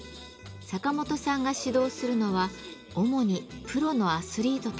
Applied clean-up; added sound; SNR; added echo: none; none; none; none.